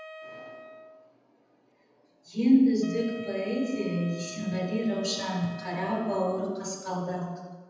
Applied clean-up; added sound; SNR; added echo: none; Wind instrument, woodwind instrument; 17 dB; reverberation time 1.1 s.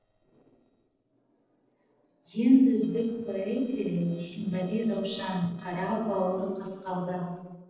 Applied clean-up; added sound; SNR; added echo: neural separator model SepFormer DNS4.